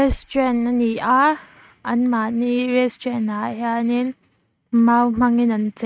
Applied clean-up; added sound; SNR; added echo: neural mask model RNNoise.